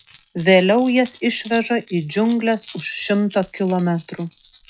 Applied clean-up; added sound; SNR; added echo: classical method log-MMSE.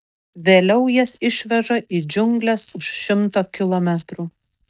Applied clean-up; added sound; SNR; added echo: neural mask model DeepFilterNet 3.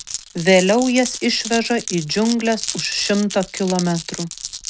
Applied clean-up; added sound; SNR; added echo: none; Glass; 11 dB; none.